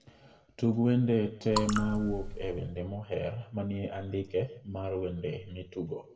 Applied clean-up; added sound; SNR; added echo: none; Raindrop / Drip; 4 dB; reverberation time 0.7 s.